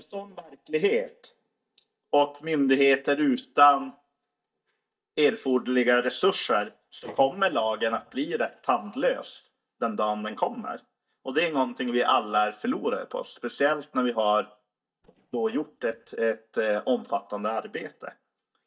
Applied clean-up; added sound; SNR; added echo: neural mask model DeepFilterNet 3.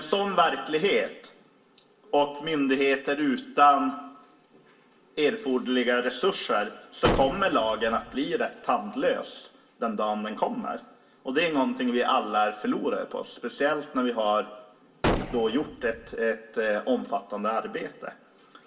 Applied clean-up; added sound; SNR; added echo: none; Gunshot, gunfire; 3 dB; reverberation time 0.2 s.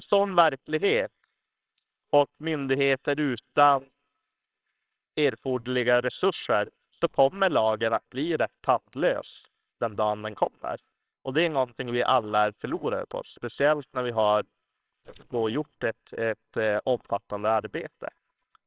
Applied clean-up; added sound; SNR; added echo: neural separator model SepFormer WHAMR!.